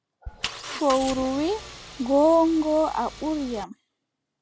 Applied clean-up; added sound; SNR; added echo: none; Engine; 13 dB; none.